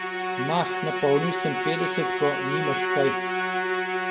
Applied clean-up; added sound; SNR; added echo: none; Musical instrument; -1 dB; none.